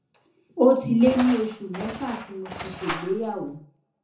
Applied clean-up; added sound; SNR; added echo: none; Engine; 11 dB; reverberation time 0.6 s.